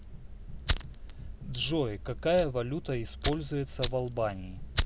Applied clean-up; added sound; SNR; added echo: none; Fire; -2 dB; none.